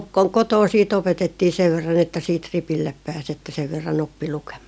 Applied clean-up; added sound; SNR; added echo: none; none; none; none.